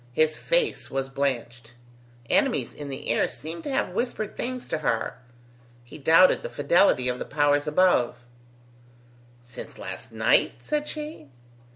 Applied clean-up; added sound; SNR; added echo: none; none; none; none.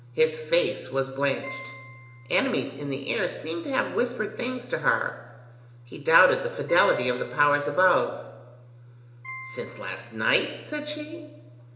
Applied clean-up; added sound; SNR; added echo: none; Piano; 18 dB; reverberation time 0.8 s.